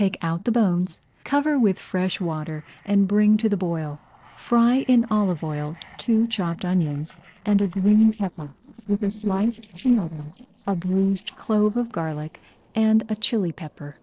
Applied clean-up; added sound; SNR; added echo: neural separator model SepFormer DNS4.